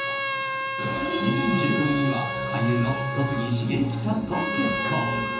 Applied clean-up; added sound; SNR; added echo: none; Trumpet; 4 dB; reverberation time 0.7 s.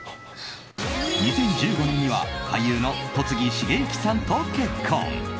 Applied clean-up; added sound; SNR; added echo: none; none; none; none.